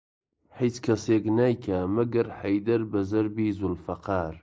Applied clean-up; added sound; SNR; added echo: neural mask model Resemble Enhance denoiser.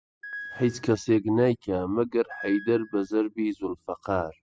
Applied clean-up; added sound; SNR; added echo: classical method spectral subtraction.